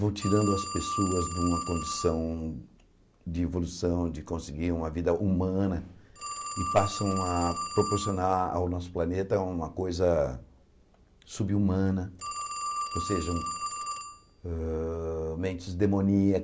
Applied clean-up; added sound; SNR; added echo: none; Telephone; 9 dB; none.